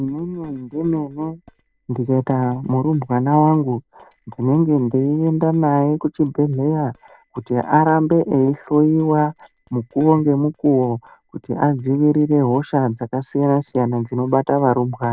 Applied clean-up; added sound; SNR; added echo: neural separator model SepFormer DNS4.